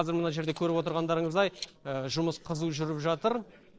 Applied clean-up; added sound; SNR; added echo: neural separator model SepFormer DNS4.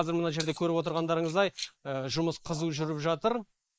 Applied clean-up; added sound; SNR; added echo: neural mask model Resemble Enhance denoiser.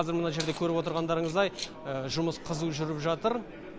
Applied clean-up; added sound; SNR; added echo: none; Keys jangling; 16 dB; none.